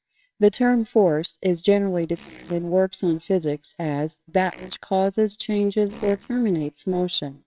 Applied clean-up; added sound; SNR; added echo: neural separator model SepFormer WHAMR!.